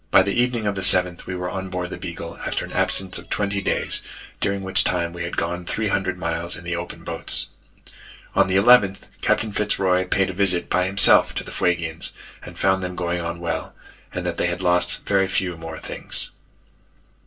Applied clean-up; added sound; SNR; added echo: neural separator model SepFormer DNS4.